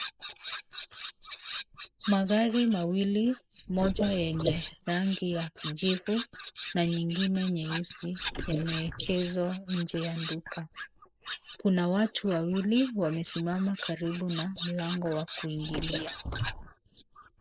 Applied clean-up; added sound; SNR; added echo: neural mask model Resemble Enhance denoiser.